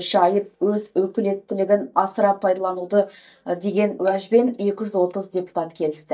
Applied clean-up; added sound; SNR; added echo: neural mask model DeepFilterNet 3.